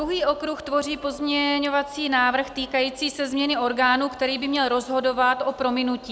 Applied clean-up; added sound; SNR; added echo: none; none; none; none.